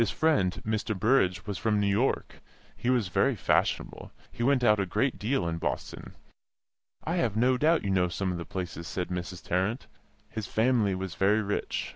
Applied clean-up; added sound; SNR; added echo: none; none; none; none.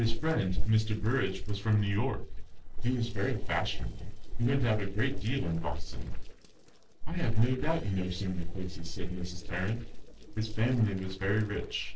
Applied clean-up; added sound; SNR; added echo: neural separator model SepFormer DNS4.